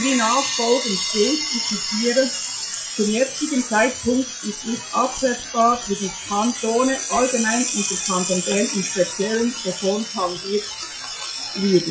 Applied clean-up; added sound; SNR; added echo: classical method WPE with log-MMSE.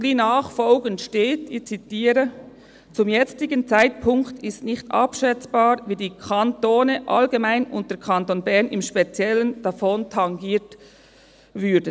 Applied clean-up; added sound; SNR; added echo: none; none; none; none.